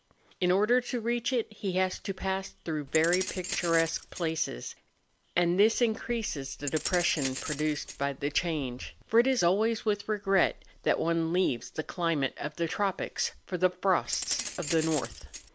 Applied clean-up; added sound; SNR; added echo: none; Keys jangling; 8 dB; none.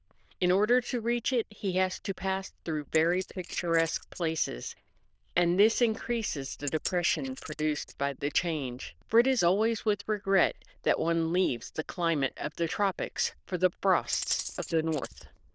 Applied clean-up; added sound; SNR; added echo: neural diffusion model UNIVERSE++.